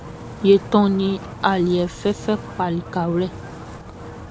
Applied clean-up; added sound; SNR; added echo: none; Wind; 14 dB; none.